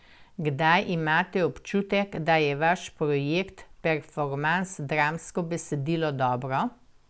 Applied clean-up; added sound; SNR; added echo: none; none; none; none.